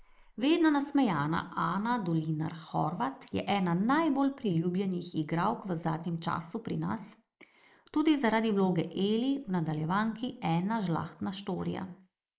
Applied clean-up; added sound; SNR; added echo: neural mask model Resemble Enhance denoiser.